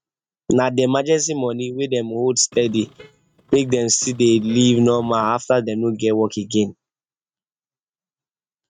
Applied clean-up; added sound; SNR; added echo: neural mask model RNNoise.